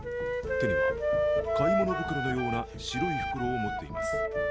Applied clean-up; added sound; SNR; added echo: none; Wind instrument, woodwind instrument; -4 dB; none.